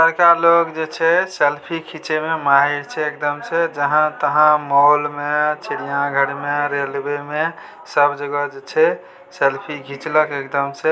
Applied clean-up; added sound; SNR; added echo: none; none; none; none.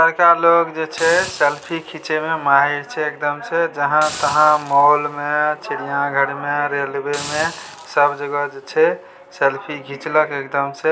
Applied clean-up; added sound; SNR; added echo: none; Hiss; 18 dB; none.